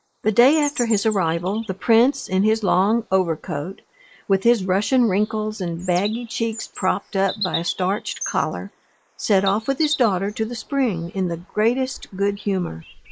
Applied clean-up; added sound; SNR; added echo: neural mask model Resemble Enhance denoiser.